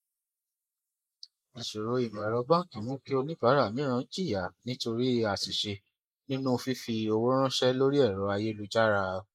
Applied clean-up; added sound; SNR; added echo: neural mask model Resemble Enhance denoiser.